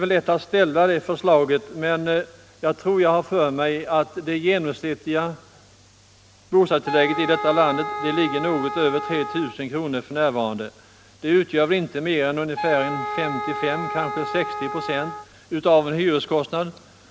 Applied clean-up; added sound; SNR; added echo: none; Wind instrument, woodwind instrument; 7 dB; none.